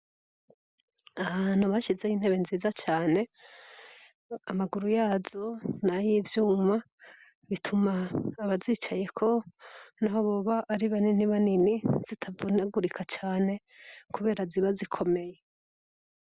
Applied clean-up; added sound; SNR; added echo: none; none; none; none.